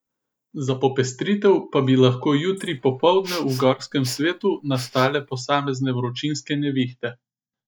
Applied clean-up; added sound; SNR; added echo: neural mask model DeepFilterNet 3.